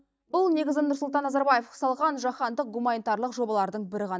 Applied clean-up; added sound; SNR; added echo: neural mask model DeepFilterNet 3.